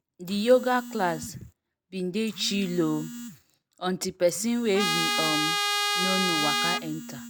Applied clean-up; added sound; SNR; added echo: none; Trumpet; -1 dB; none.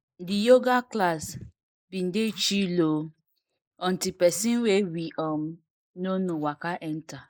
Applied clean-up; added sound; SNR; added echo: neural mask model Resemble Enhance denoiser.